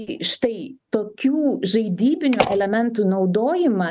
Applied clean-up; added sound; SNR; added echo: neural mask model RNNoise.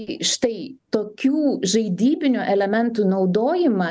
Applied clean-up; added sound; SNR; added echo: none; none; none; none.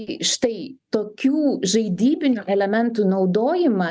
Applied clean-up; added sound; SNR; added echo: neural mask model DeepFilterNet 3.